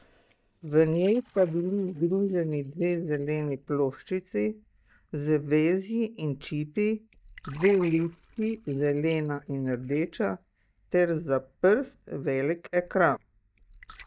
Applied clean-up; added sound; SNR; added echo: neural mask model DeepFilterNet 3.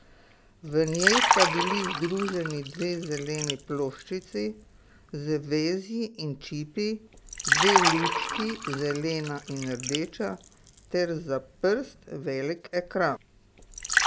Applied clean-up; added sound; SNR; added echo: none; Liquid; 0 dB; none.